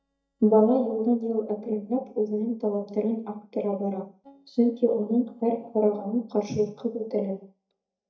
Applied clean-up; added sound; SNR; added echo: neural mask model DeepFilterNet 3.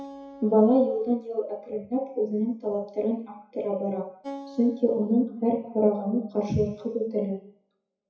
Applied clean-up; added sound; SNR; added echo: classical method WPE with log-MMSE.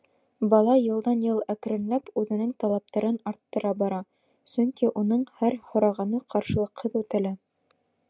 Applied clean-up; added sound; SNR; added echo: none; none; none; none.